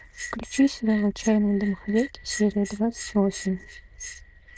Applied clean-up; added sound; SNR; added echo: neural diffusion model UNIVERSE++.